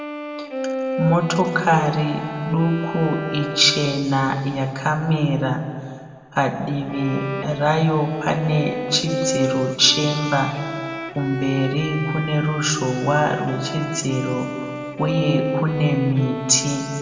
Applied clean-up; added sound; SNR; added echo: none; Bowed string instrument; 8 dB; reverberation time 1.9 s.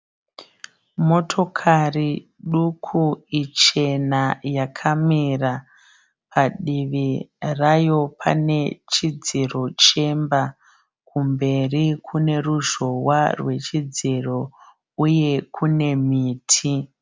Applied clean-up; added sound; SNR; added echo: none; none; none; none.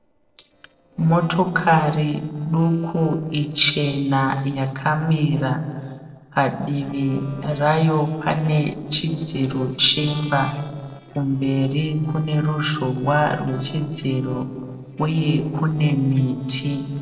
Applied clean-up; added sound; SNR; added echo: neural separator model SepFormer DNS4.